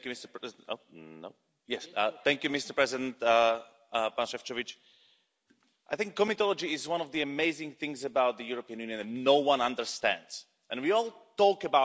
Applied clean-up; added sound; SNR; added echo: none; none; none; none.